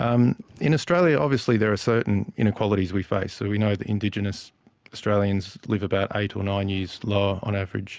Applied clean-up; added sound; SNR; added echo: none; none; none; none.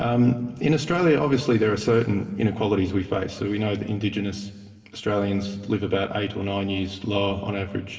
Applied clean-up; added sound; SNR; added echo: none; none; none; reverberation time 2.3 s.